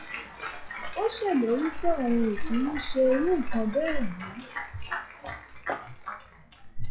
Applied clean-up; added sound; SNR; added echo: classical method log-MMSE.